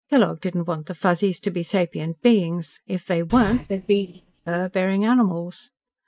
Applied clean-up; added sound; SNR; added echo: neural mask model DeepFilterNet 3.